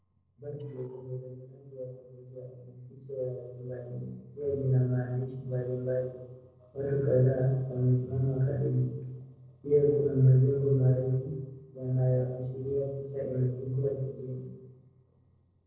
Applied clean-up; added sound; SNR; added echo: neural separator model SepFormer DNS4.